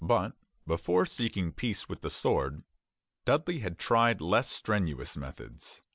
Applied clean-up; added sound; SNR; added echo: none; none; none; none.